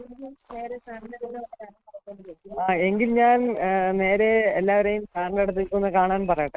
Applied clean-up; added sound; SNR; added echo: neural mask model RNNoise.